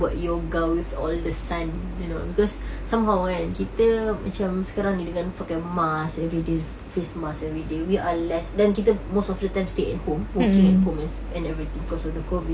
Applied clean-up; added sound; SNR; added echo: none; none; none; none.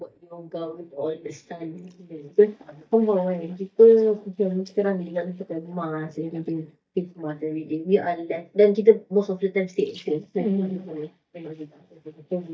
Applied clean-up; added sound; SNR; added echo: neural mask model DeepFilterNet 3.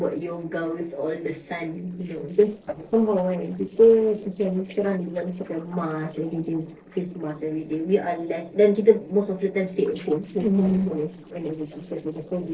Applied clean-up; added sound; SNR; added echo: neural separator model SepFormer DNS4.